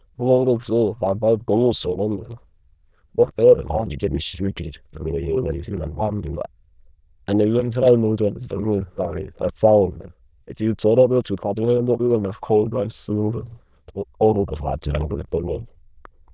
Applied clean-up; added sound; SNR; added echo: neural diffusion model UNIVERSE++.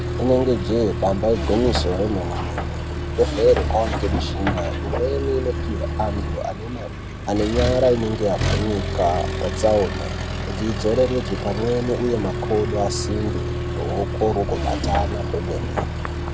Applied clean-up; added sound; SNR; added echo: none; Accelerating, revving, vroom; 2 dB; none.